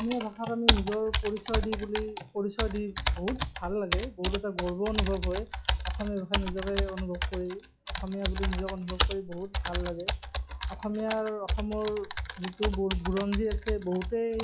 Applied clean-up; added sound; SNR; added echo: classical method log-MMSE.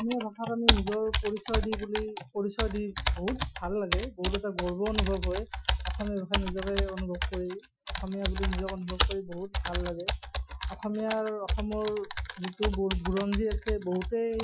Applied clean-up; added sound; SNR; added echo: classical method Wiener filter.